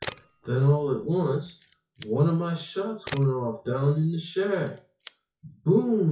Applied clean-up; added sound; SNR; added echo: classical method WPE with log-MMSE.